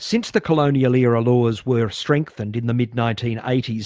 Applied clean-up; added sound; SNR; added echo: none; none; none; none.